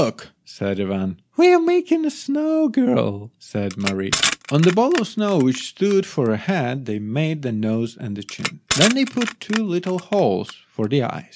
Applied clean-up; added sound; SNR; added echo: none; Crushing; 8 dB; none.